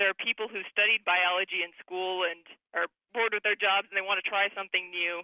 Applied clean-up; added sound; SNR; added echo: none; none; none; none.